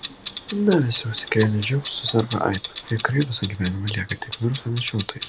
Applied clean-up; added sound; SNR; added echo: none; Clock; 13 dB; none.